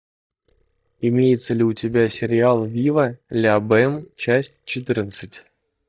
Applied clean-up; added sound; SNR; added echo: neural mask model DeepFilterNet 3.